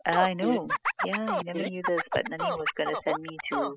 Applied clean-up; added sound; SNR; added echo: classical method spectral subtraction.